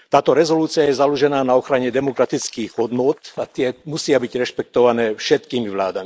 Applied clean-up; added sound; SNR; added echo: neural mask model Resemble Enhance denoiser.